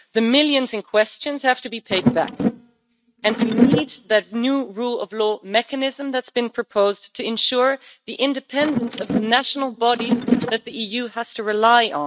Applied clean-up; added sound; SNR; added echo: neural mask model RNNoise.